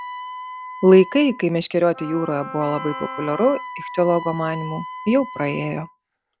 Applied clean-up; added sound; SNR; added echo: none; Wind instrument, woodwind instrument + Wind instrument, woodwind instrument; 13 dB; none.